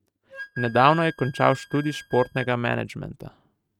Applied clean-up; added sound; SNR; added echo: neural mask model RNNoise.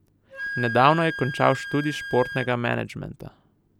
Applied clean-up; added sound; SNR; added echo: none; Wind instrument, woodwind instrument; 11 dB; none.